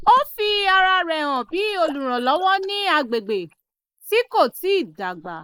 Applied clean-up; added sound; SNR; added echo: neural mask model Resemble Enhance denoiser.